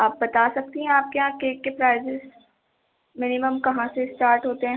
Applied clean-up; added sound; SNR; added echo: none; none; none; none.